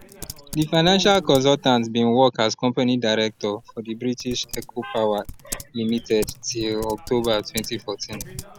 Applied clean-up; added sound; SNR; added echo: none; Typing; 17 dB; none.